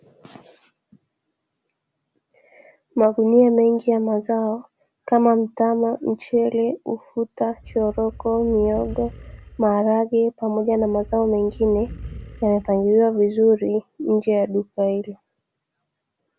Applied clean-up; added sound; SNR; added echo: none; Animal; 16 dB; none.